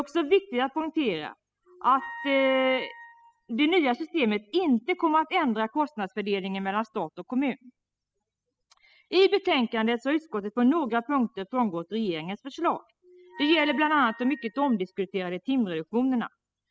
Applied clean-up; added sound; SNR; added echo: classical method spectral subtraction.